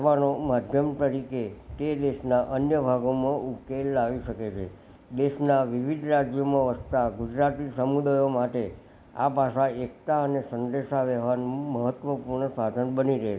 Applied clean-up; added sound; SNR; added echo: none; none; none; none.